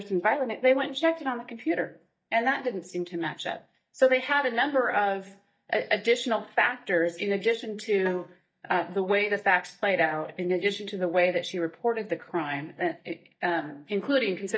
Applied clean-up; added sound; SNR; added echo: neural mask model DeepFilterNet 3.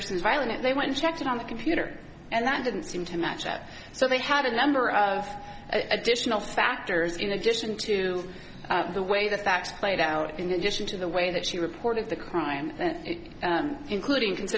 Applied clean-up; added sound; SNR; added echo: none; none; none; none.